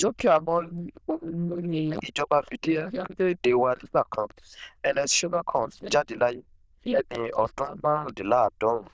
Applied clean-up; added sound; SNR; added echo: neural diffusion model UNIVERSE++.